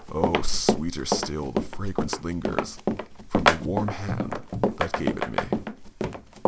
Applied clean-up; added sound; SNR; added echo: none; Run; -2 dB; none.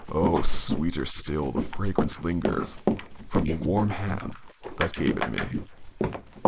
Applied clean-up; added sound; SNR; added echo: neural mask model Resemble Enhance denoiser.